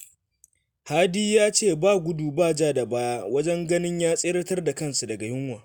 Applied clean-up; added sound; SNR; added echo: none; none; none; none.